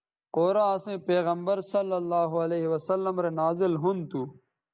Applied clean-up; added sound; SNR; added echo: none; none; none; none.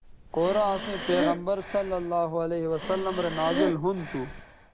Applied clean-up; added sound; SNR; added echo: none; Breathing; 6 dB; none.